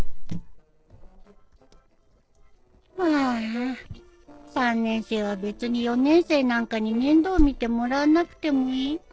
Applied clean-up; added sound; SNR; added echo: neural separator model SepFormer DNS4.